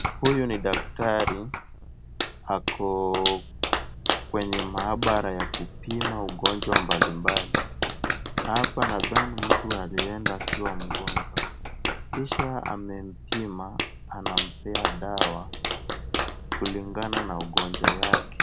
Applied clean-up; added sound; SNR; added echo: none; Clapping; -3 dB; none.